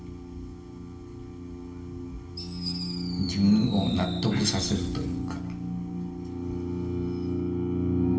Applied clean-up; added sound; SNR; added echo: none; Fireworks; 13 dB; reverberation time 0.8 s.